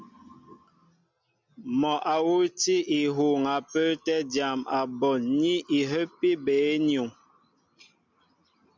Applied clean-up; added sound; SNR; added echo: none; none; none; none.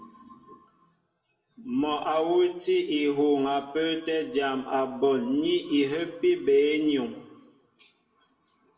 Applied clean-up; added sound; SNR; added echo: none; none; none; reverberation time 0.7 s.